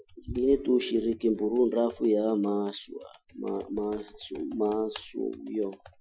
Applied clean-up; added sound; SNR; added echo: classical method Wiener filter.